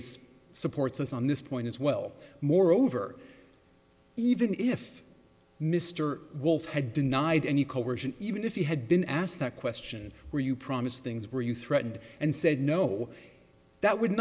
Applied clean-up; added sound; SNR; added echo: none; none; none; none.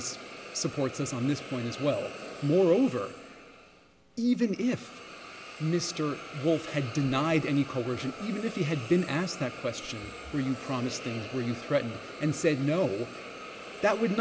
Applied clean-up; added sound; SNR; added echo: none; Hiss; 13 dB; none.